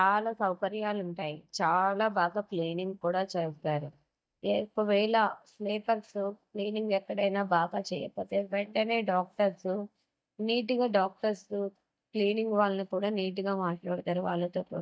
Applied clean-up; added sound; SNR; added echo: neural mask model DeepFilterNet 3.